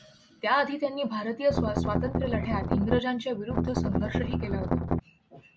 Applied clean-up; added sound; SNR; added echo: none; Strum; -2 dB; none.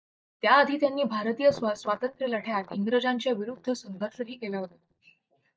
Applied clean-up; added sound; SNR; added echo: neural mask model DeepFilterNet 3.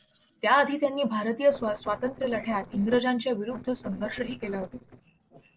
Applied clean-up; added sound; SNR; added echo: neural separator model SepFormer DNS4.